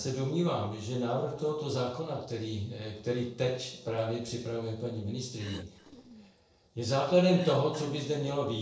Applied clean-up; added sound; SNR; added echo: neural separator model SepFormer DNS4.